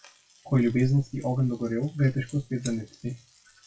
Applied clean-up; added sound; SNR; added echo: classical method WPE with log-MMSE.